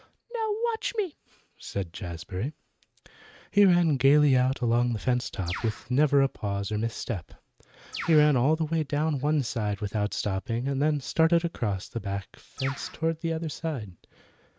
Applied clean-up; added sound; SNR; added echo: neural mask model RNNoise.